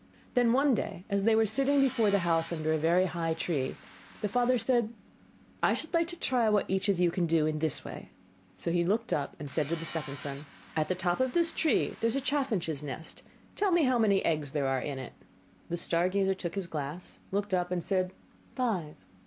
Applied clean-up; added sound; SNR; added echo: none; Tools; 13 dB; none.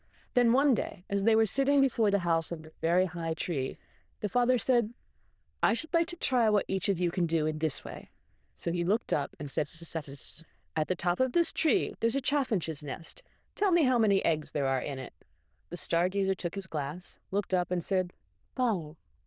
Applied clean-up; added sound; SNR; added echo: neural diffusion model UNIVERSE++.